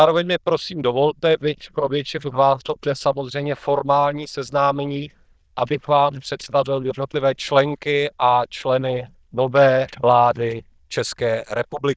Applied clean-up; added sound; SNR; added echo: neural diffusion model UNIVERSE++.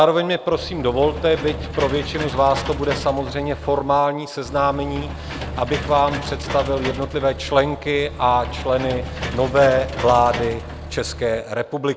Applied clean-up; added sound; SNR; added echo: none; Engine / Mechanisms; 9 dB; none.